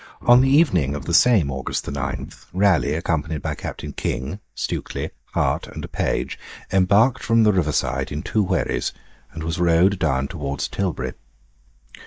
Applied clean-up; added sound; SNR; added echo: neural mask model DeepFilterNet 3.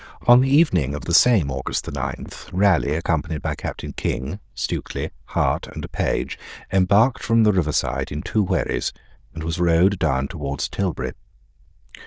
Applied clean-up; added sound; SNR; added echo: neural diffusion model UNIVERSE++.